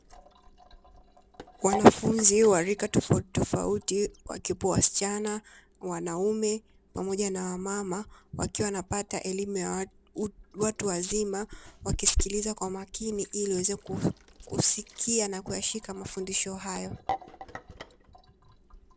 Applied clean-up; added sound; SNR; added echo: none; Sink (filling or washing); 13 dB; none.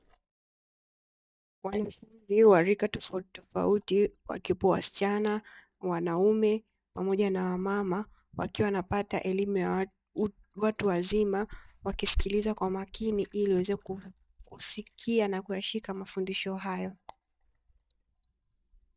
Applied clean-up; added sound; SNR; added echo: neural mask model DeepFilterNet 3.